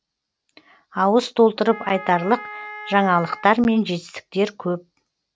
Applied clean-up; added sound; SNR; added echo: none; Wind instrument, woodwind instrument; 15 dB; none.